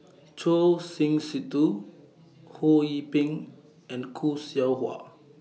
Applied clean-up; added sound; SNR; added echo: none; none; none; none.